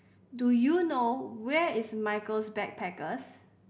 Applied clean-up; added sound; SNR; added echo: none; none; none; none.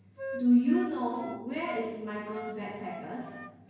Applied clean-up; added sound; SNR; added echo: none; Wind instrument, woodwind instrument; 14 dB; reverberation time 1.0 s.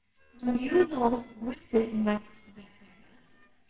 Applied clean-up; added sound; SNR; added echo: neural separator model SepFormer WHAMR!.